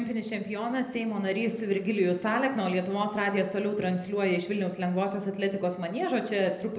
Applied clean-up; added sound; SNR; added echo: none; none; none; reverberation time 0.7 s.